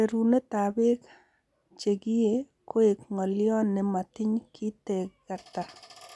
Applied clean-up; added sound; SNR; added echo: none; none; none; none.